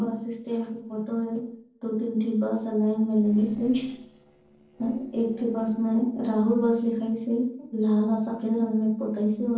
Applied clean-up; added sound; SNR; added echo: neural separator model SepFormer DNS4.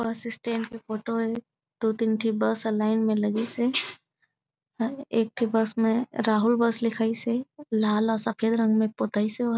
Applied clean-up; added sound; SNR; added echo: none; none; none; none.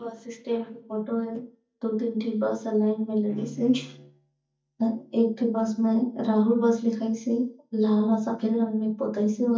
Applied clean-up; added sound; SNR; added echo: neural mask model DeepFilterNet 3.